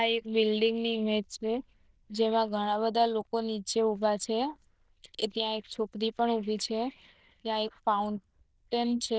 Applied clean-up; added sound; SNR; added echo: neural diffusion model UNIVERSE++.